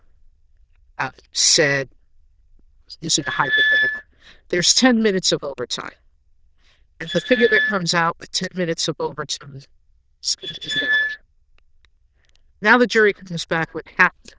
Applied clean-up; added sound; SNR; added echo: neural diffusion model UNIVERSE++.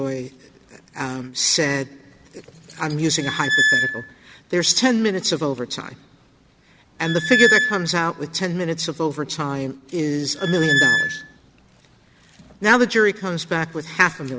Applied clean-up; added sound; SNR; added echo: none; Squeak; -2 dB; none.